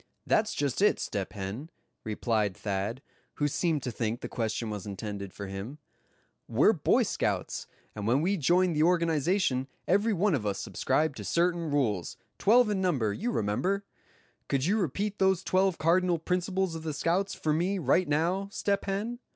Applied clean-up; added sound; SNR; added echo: none; none; none; none.